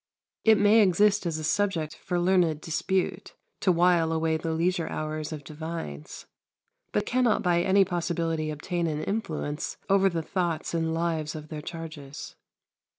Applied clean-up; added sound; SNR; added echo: none; none; none; none.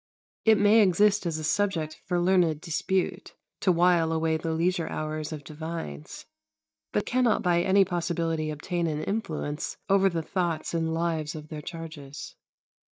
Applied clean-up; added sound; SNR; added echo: neural mask model DeepFilterNet 3.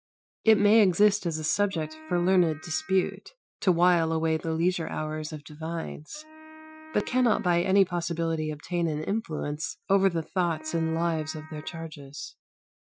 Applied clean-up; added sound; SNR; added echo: classical method Wiener filter.